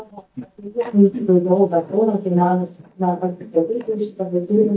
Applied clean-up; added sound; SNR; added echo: neural mask model DeepFilterNet 3.